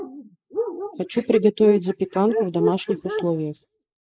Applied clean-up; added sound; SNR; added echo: neural mask model Resemble Enhance denoiser.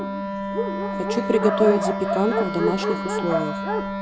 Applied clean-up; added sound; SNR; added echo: none; Dog + Wind instrument, woodwind instrument; -1 dB; none.